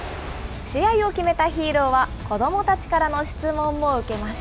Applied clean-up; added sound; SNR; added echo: none; Bird vocalization, bird call, bird song; 11 dB; none.